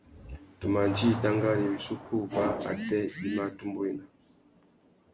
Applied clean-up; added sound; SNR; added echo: none; Accelerating, revving, vroom / Car; 10 dB; none.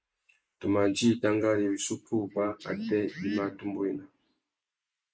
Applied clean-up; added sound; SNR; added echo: neural mask model Resemble Enhance denoiser.